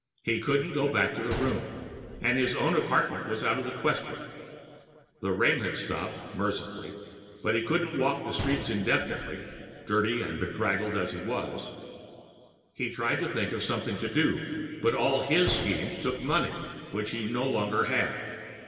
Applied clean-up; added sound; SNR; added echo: none; Gunshot, gunfire; 15 dB; reverberation time 2.6 s.